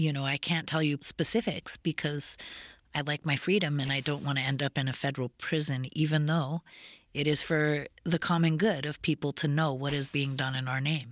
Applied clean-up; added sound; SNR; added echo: neural separator model SepFormer DNS4.